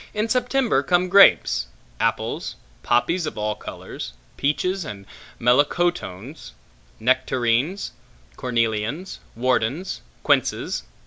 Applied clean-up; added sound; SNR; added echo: none; none; none; none.